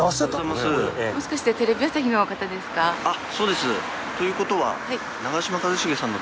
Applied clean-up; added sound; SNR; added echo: none; none; none; none.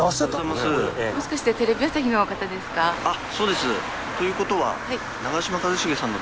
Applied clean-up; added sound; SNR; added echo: none; Boiling + Bark; 17 dB; none.